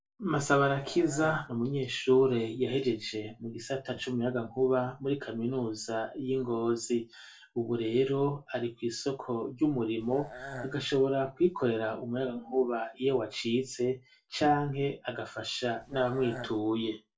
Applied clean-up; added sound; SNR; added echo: neural separator model SepFormer DNS4.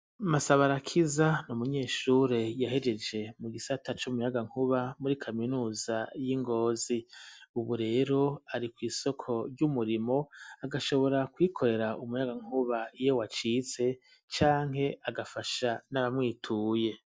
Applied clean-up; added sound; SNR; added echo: none; none; none; none.